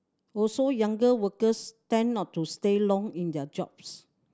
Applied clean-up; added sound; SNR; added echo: none; none; none; none.